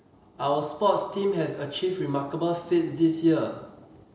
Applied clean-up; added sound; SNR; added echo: none; none; none; none.